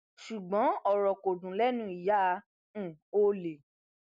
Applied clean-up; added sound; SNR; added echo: none; none; none; none.